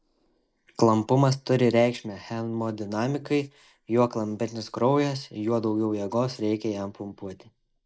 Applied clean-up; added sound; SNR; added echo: neural mask model Resemble Enhance denoiser.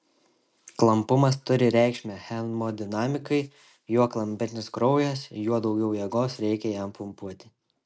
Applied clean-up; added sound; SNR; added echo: none; none; none; none.